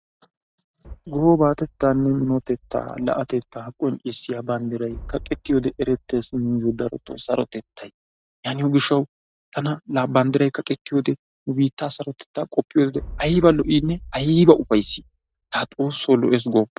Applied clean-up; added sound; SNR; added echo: neural mask model RNNoise.